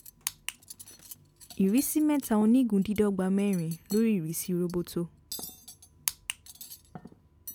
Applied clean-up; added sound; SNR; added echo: none; Cutlery, silverware; 18 dB; none.